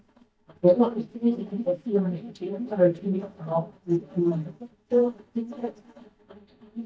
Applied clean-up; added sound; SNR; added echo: neural mask model DeepFilterNet 3.